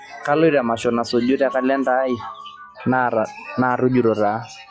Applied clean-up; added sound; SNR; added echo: classical method log-MMSE.